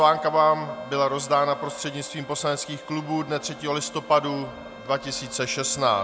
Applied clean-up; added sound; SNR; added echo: none; Bowed string instrument + Bowed string instrument; 18 dB; none.